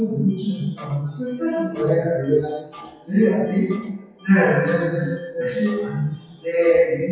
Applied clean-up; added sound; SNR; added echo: classical method WPE with log-MMSE.